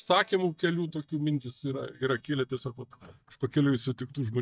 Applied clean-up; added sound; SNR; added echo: neural mask model DeepFilterNet 3.